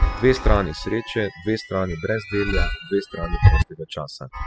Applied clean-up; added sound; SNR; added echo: classical method spectral subtraction.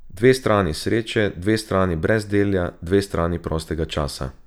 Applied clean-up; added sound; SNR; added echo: none; none; none; none.